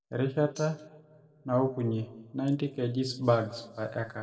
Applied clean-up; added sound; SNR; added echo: neural separator model SepFormer DNS4.